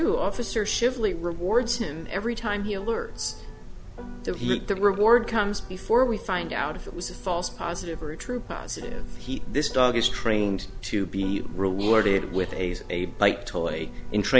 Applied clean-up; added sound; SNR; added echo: none; Piano; 20 dB; none.